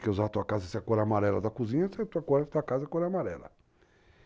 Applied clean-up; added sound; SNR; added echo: none; none; none; none.